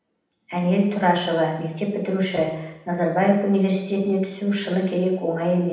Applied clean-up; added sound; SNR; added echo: none; none; none; reverberation time 0.9 s.